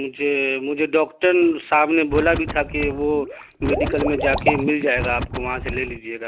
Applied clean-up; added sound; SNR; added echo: none; Wind + Liquid; 6 dB; none.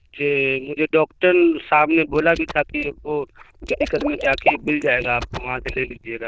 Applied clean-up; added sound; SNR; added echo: neural diffusion model UNIVERSE++.